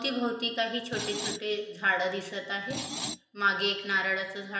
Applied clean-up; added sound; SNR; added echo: none; Screech; 6 dB; reverberation time 0.9 s.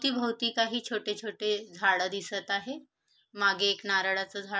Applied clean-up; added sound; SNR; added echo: none; none; none; none.